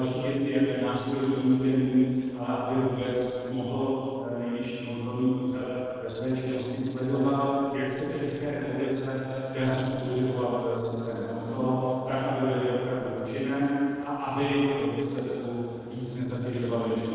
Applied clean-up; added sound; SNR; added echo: neural separator model SepFormer DNS4.